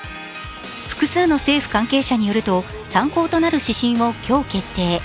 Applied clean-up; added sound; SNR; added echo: none; none; none; none.